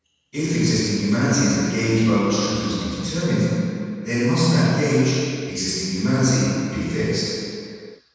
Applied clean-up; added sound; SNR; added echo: none; none; none; reverberation time 2.1 s.